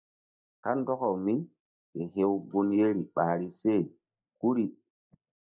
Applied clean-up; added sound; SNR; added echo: neural mask model DeepFilterNet 3.